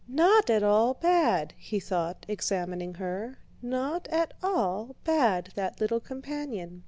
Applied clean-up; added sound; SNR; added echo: none; none; none; none.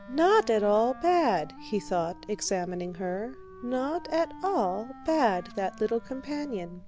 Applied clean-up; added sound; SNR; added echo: none; Wind instrument, woodwind instrument; 19 dB; none.